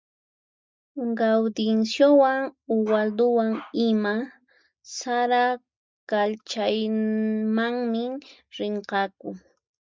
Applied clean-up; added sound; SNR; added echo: neural mask model DeepFilterNet 3.